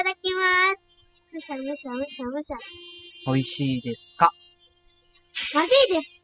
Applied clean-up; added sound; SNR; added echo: classical method spectral subtraction.